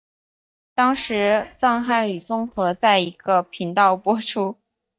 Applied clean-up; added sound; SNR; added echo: neural mask model DeepFilterNet 3.